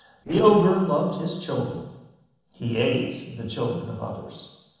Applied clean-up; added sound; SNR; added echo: neural separator model SepFormer DNS4.